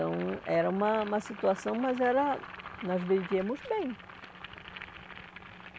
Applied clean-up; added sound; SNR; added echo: none; Boiling; 14 dB; none.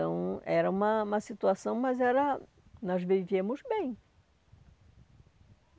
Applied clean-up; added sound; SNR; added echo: none; none; none; none.